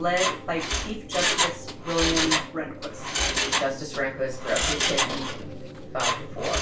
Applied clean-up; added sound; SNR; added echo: none; Mechanisms; -1 dB; reverberation time 0.3 s.